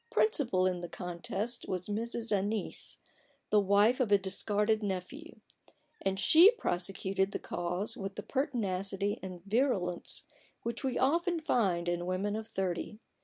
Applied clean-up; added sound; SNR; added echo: none; none; none; none.